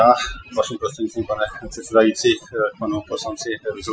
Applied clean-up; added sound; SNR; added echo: classical method Wiener filter.